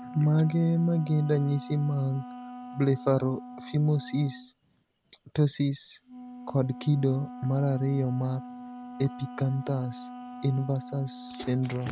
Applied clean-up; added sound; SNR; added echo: none; Wind instrument, woodwind instrument; 14 dB; none.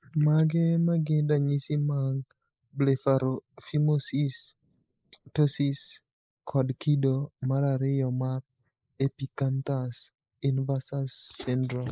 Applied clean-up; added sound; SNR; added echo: neural mask model Resemble Enhance denoiser.